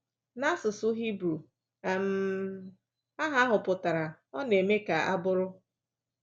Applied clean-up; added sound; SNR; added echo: none; none; none; none.